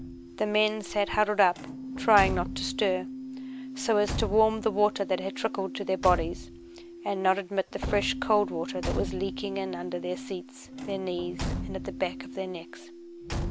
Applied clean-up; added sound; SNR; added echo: none; Slam / Truck / Car + Keyboard (musical); 7 dB; none.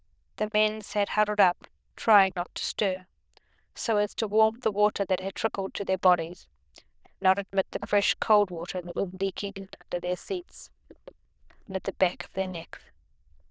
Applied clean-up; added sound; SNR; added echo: neural diffusion model UNIVERSE++.